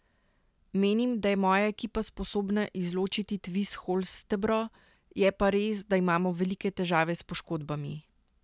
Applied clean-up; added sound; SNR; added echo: none; none; none; none.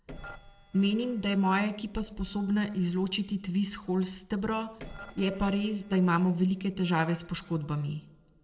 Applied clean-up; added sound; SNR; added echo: neural separator model SepFormer DNS4.